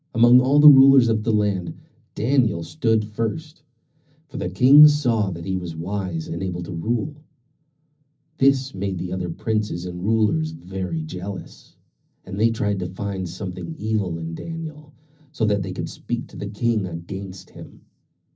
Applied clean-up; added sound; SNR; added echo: none; none; none; reverberation time 0.4 s.